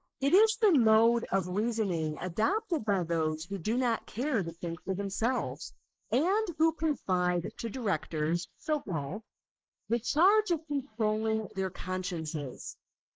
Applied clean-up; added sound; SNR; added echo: neural mask model Resemble Enhance denoiser.